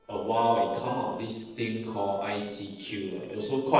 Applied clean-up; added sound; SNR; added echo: neural separator model SepFormer DNS4.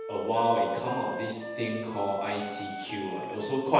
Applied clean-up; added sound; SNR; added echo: none; Wind instrument, woodwind instrument; 10 dB; reverberation time 1.1 s.